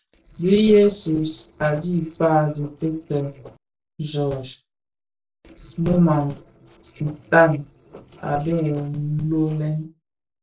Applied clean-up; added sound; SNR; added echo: neural separator model SepFormer DNS4.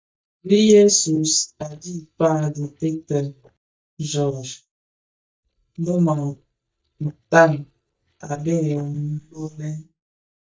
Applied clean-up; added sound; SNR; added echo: neural mask model DeepFilterNet 3.